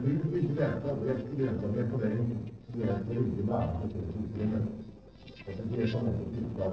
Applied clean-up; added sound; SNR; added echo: neural separator model SepFormer DNS4.